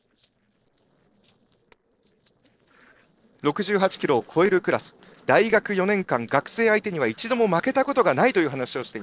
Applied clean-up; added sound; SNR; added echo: neural separator model SepFormer DNS4.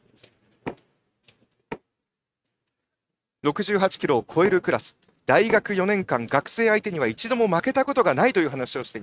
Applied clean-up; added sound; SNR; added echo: neural mask model RNNoise.